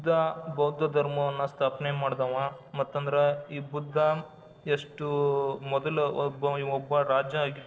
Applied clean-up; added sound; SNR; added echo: neural separator model SepFormer DNS4.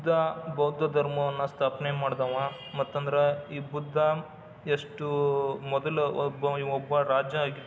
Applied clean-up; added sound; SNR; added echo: none; none; none; none.